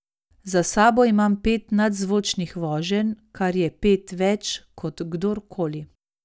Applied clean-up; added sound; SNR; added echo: none; none; none; none.